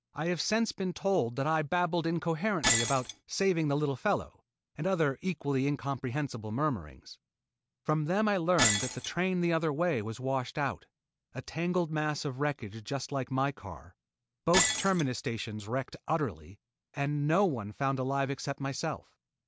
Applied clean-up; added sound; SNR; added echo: none; Shatter; 9 dB; none.